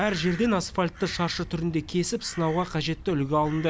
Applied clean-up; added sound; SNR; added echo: none; Crow; 18 dB; none.